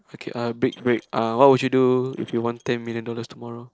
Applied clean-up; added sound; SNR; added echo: neural separator model SepFormer DNS4.